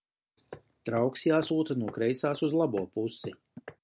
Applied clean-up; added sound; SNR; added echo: none; Hammer; 19 dB; none.